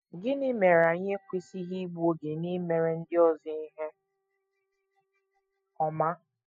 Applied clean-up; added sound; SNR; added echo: classical method spectral subtraction.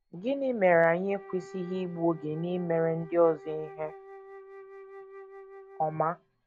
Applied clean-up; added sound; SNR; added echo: none; Wind instrument, woodwind instrument; 18 dB; none.